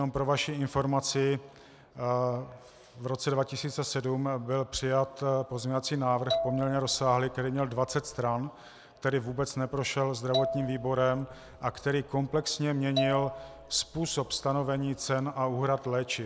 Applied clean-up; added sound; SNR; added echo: none; Marimba, xylophone; 7 dB; none.